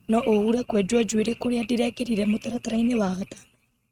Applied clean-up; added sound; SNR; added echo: neural mask model RNNoise.